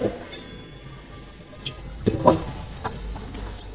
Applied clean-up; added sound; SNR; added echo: neural mask model DeepFilterNet 3.